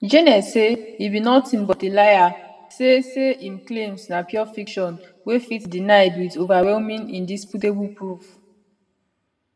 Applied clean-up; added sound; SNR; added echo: none; none; none; reverberation time 0.9 s.